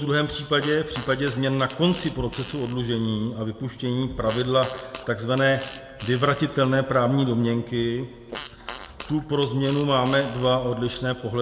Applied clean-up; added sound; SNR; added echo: none; Fart; 19 dB; reverberation time 1.3 s.